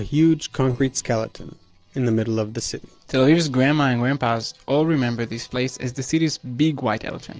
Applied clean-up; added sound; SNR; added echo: neural separator model SepFormer DNS4.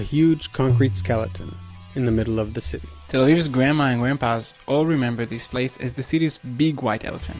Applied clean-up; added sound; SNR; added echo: none; Tabla; 7 dB; none.